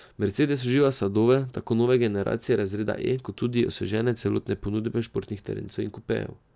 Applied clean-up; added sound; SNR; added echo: none; none; none; none.